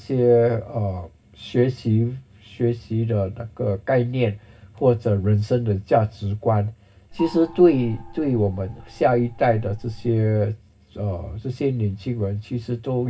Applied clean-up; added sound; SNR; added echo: none; Gong; 16 dB; reverberation time 0.4 s.